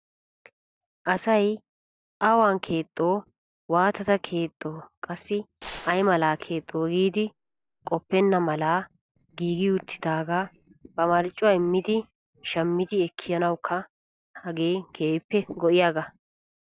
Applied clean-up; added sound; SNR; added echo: neural separator model SepFormer DNS4.